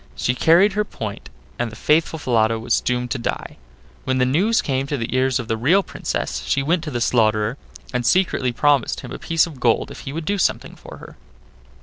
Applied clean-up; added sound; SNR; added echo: none; none; none; none.